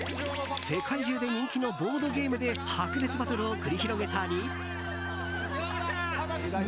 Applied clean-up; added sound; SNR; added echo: none; Bowed string instrument; 7 dB; none.